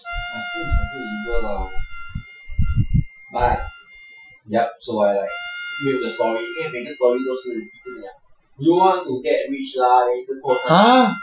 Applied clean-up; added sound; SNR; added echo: classical method Wiener filter.